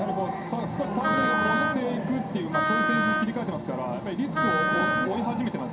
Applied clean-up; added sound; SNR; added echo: none; Wind instrument, woodwind instrument; -1 dB; reverberation time 0.3 s.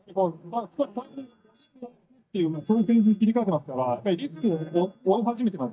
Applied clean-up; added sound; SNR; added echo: neural mask model DeepFilterNet 3.